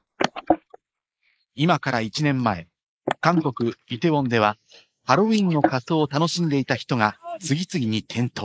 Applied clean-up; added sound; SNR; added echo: neural mask model Resemble Enhance denoiser.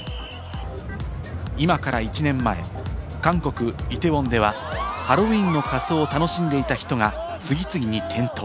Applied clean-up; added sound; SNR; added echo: none; none; none; none.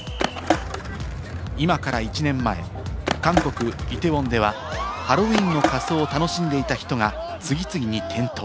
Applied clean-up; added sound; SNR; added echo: none; Skateboard; 6 dB; none.